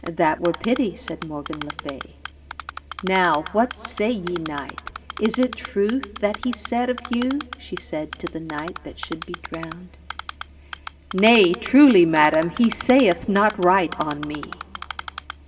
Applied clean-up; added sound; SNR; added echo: none; Typing; 14 dB; reverberation time 2.1 s.